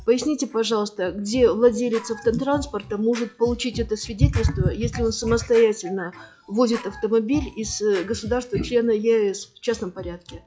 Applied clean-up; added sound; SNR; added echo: classical method log-MMSE.